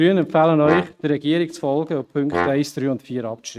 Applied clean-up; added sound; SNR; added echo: neural mask model RNNoise.